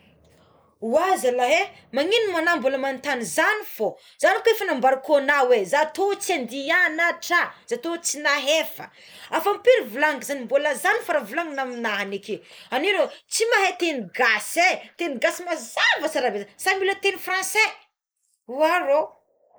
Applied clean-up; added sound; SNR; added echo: neural mask model Resemble Enhance denoiser.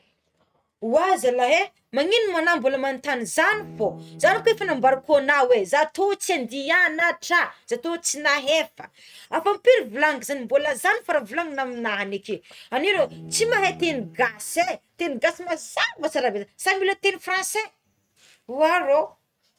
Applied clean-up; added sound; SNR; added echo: neural mask model RNNoise.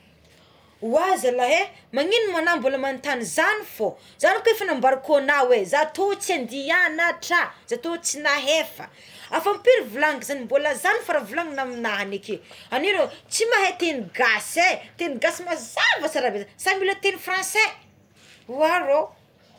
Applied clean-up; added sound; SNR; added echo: none; none; none; none.